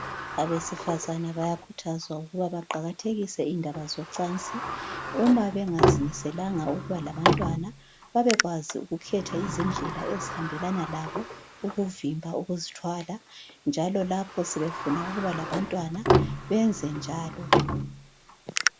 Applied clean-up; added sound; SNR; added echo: none; Sliding door; 1 dB; none.